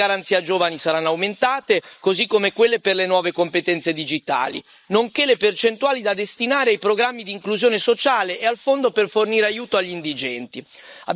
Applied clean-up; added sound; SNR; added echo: neural mask model Resemble Enhance denoiser.